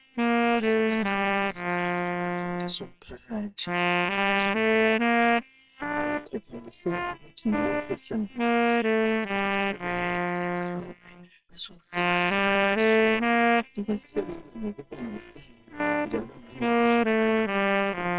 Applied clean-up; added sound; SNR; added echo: neural separator model SepFormer WHAMR!.